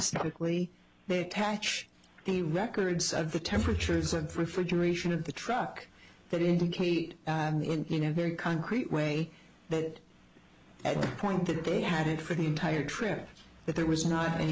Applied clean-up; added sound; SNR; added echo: none; none; none; none.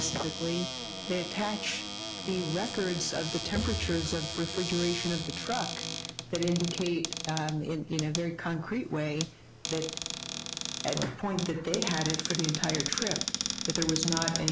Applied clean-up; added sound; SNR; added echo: none; Cupboard open or close; 4 dB; none.